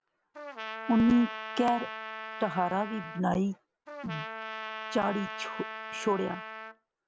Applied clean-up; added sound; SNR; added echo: none; Trumpet; 9 dB; none.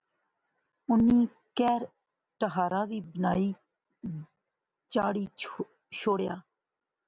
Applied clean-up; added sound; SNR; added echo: none; none; none; none.